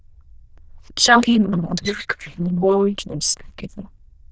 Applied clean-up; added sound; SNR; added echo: neural diffusion model UNIVERSE++.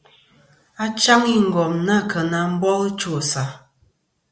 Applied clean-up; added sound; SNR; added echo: none; none; none; none.